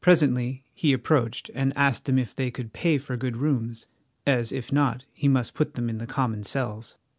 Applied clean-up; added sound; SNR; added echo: none; none; none; none.